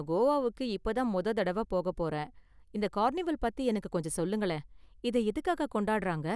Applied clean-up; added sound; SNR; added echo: none; none; none; none.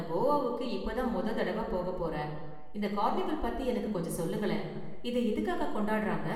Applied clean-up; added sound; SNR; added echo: none; none; none; reverberation time 1.2 s.